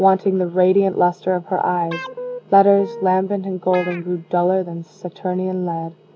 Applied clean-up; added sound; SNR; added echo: none; Guitar; 14 dB; none.